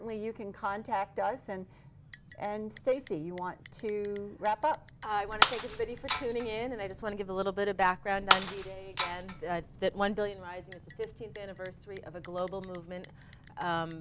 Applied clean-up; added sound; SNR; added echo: none; Shatter + Bell; -5 dB; none.